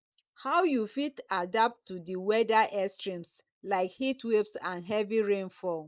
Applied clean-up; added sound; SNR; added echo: neural mask model Resemble Enhance denoiser.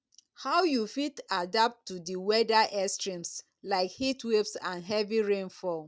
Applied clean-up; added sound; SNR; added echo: none; none; none; none.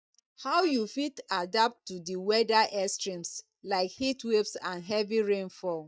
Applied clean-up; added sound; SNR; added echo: neural mask model DeepFilterNet 3.